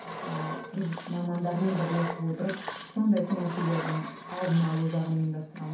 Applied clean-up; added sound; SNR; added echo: none; Engine; 10 dB; reverberation time 0.6 s.